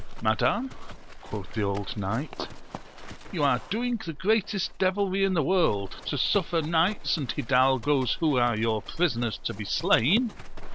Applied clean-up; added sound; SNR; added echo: none; Livestock, farm animals, working animals; 10 dB; none.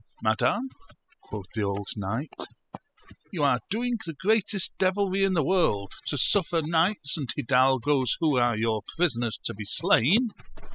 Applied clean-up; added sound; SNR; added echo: classical method spectral subtraction.